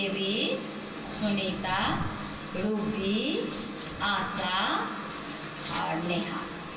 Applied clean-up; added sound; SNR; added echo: none; none; none; reverberation time 0.2 s.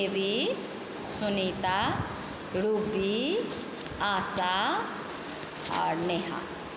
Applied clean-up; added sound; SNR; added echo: none; none; none; none.